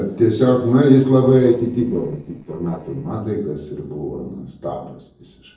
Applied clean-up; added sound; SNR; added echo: neural separator model SepFormer DNS4.